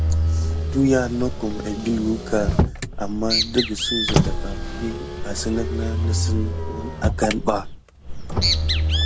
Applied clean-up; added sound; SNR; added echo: none; Bird + Motor vehicle (road); -3 dB; none.